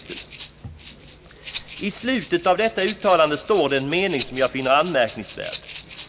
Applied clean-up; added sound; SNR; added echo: none; Rattle (instrument); 17 dB; none.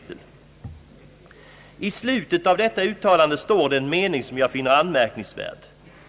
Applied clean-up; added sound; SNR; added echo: none; none; none; none.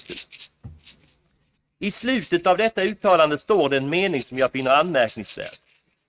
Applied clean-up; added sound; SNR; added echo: neural mask model RNNoise.